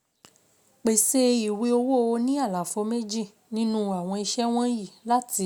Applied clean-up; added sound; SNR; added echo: none; none; none; none.